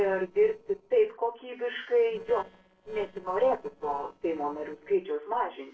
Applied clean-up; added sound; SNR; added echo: neural separator model SepFormer DNS4.